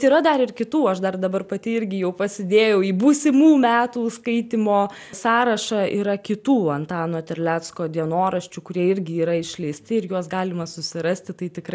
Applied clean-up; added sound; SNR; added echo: none; none; none; none.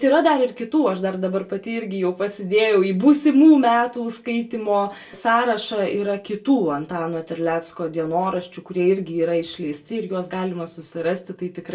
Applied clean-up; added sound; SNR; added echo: none; none; none; reverberation time 0.2 s.